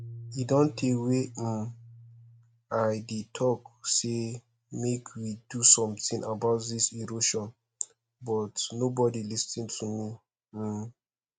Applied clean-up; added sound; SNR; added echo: neural mask model RNNoise.